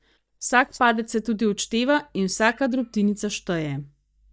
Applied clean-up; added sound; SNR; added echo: neural mask model DeepFilterNet 3.